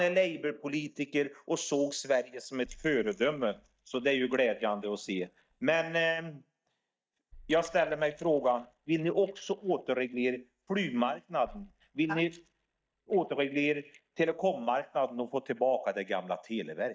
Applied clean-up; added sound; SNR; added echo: neural mask model DeepFilterNet 3.